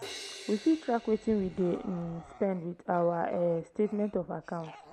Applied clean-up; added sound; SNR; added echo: none; Crash cymbal + Bark / Growling; 17 dB; none.